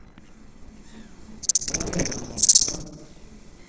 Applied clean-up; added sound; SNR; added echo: neural separator model SepFormer DNS4.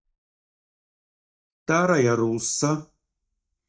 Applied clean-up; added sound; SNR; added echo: neural mask model DeepFilterNet 3.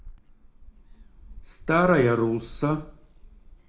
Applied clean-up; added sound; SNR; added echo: none; Gull, seagull; 18 dB; reverberation time 0.3 s.